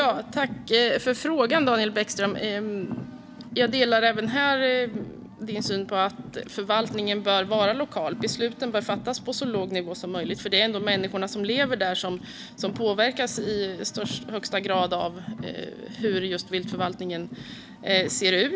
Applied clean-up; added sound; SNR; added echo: none; Car; 12 dB; none.